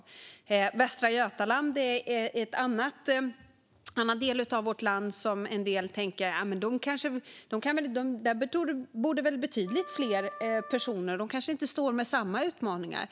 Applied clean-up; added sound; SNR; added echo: none; Wind instrument, woodwind instrument; 16 dB; none.